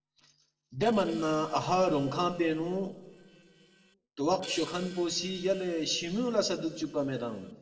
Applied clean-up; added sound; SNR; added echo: neural separator model SepFormer DNS4.